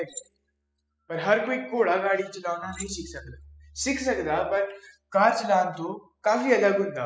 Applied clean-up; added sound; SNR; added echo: classical method spectral subtraction.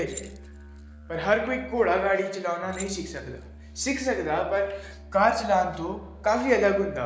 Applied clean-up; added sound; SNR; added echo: none; Keys jangling + Musical instrument; 17 dB; none.